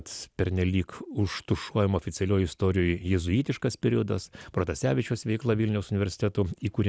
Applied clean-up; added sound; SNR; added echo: none; none; none; none.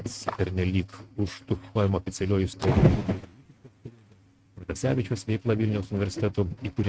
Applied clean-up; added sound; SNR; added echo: neural mask model RNNoise.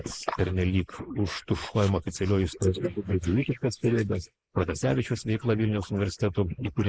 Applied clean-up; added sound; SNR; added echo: neural mask model Resemble Enhance denoiser.